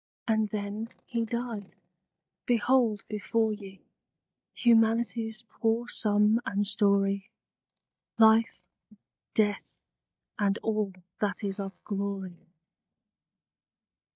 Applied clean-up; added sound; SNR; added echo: neural mask model DeepFilterNet 3.